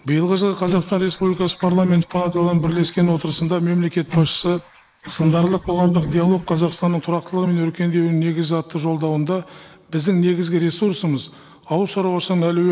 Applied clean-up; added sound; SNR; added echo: neural mask model Resemble Enhance denoiser.